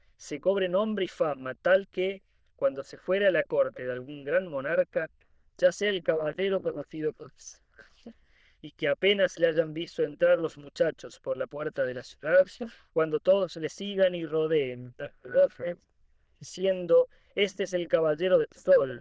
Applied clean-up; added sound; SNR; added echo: neural diffusion model UNIVERSE++.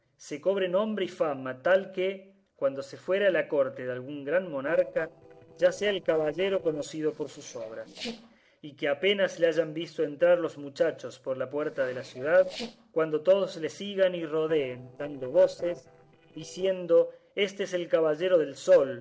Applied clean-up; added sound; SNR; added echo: neural separator model SepFormer DNS4.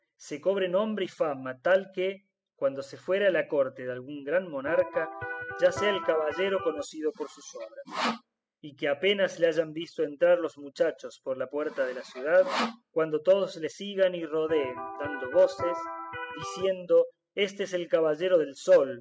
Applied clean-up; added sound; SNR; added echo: classical method spectral subtraction.